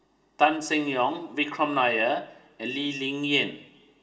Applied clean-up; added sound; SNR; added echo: none; none; none; reverberation time 0.7 s.